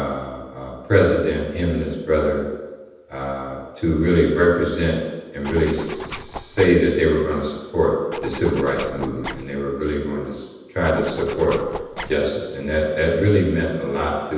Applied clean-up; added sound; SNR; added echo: none; Zipper (clothing); 12 dB; reverberation time 1.1 s.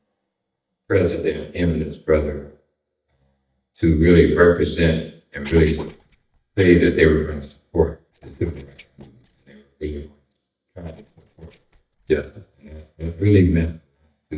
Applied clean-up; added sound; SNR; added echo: neural mask model DeepFilterNet 3.